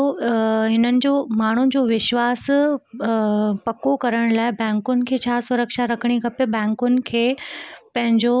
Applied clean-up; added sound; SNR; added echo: none; none; none; none.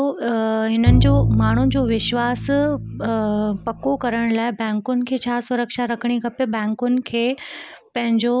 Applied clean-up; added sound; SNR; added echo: none; Bowed string instrument; 1 dB; none.